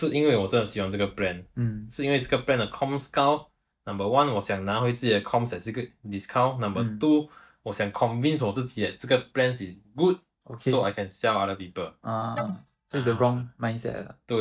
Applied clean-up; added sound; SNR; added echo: neural mask model DeepFilterNet 3.